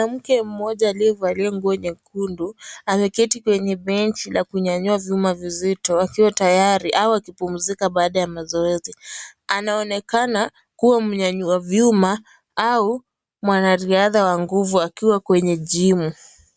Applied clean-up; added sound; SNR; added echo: none; none; none; none.